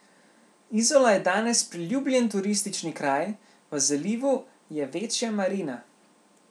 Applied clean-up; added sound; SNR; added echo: none; none; none; none.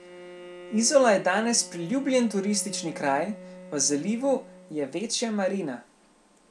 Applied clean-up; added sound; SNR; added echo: none; Bowed string instrument; 19 dB; none.